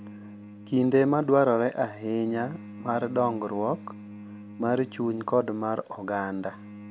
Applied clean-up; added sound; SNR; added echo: none; Bowed string instrument; 17 dB; none.